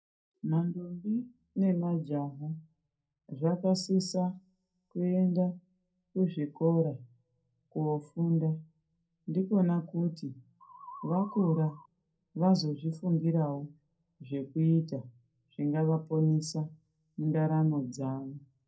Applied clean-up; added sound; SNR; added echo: none; Musical instrument; 15 dB; reverberation time 0.2 s.